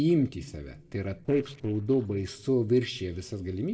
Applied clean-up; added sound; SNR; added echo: neural separator model SepFormer DNS4.